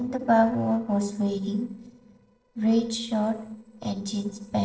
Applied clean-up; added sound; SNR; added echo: neural separator model SepFormer DNS4.